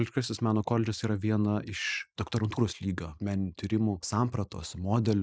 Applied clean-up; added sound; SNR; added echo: neural mask model Resemble Enhance denoiser.